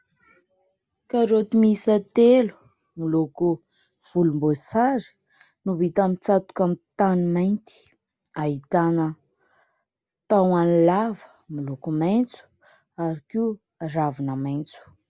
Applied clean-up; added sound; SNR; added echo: none; none; none; none.